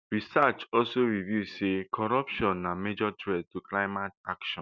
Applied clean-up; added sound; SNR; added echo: none; none; none; none.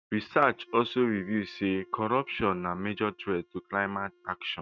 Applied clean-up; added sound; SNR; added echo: neural mask model RNNoise.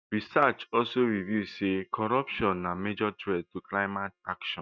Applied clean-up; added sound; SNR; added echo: neural mask model DeepFilterNet 3.